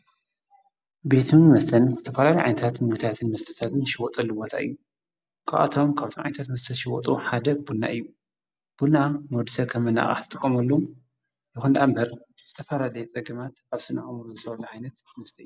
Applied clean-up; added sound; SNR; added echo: none; none; none; none.